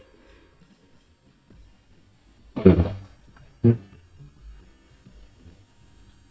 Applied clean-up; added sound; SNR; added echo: neural mask model DeepFilterNet 3.